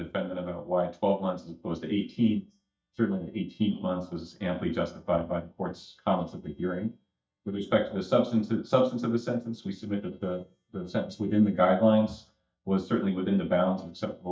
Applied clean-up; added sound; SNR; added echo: neural mask model DeepFilterNet 3.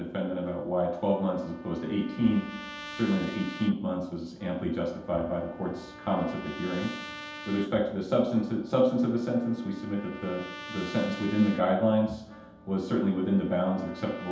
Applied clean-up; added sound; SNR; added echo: none; Trumpet; 16 dB; reverberation time 0.8 s.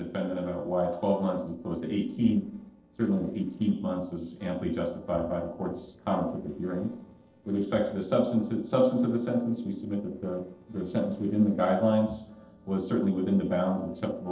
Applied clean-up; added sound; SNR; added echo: neural separator model SepFormer DNS4.